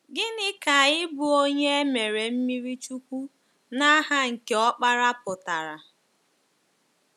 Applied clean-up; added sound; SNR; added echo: none; none; none; none.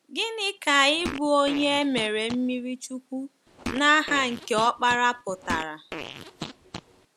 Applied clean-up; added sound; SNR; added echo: none; Fart; 12 dB; none.